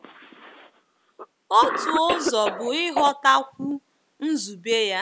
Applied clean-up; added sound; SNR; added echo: none; Cough; 8 dB; none.